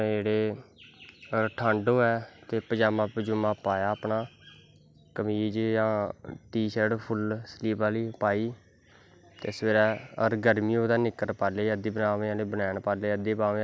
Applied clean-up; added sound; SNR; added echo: none; none; none; none.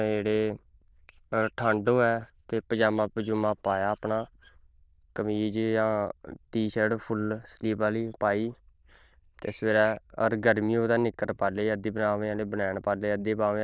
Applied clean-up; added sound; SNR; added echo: neural diffusion model UNIVERSE++.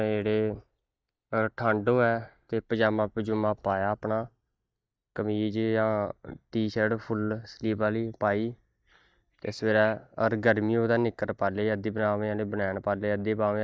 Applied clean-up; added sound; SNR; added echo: neural mask model DeepFilterNet 3.